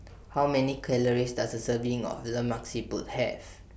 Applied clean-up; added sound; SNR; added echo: none; none; none; none.